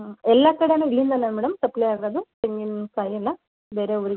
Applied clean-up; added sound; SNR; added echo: none; none; none; none.